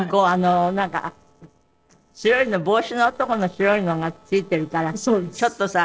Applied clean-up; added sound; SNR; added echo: neural separator model SepFormer DNS4.